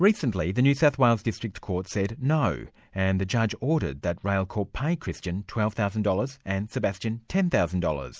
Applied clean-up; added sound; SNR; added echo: none; none; none; none.